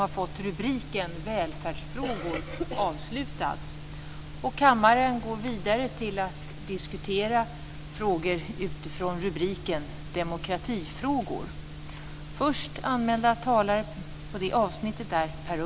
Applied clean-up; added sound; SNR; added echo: none; Walk, footsteps; 15 dB; none.